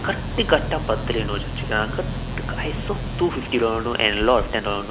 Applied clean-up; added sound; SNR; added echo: none; Boat, Water vehicle; 5 dB; none.